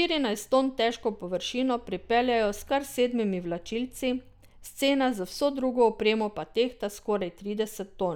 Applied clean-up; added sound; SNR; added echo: none; none; none; none.